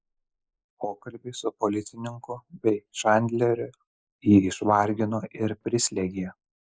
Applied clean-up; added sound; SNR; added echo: neural mask model Resemble Enhance denoiser.